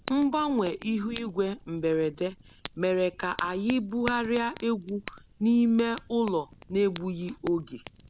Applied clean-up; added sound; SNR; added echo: none; Fire; 17 dB; none.